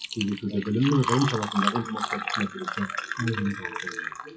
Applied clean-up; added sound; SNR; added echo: classical method WPE with log-MMSE.